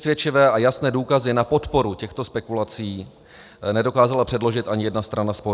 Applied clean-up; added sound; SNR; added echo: none; none; none; none.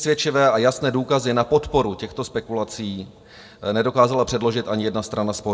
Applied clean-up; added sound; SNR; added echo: none; none; none; reverberation time 1.9 s.